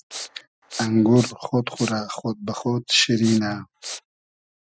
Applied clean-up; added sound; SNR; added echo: classical method spectral subtraction.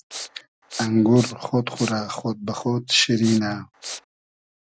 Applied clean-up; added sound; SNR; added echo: none; Respiratory sounds; 13 dB; none.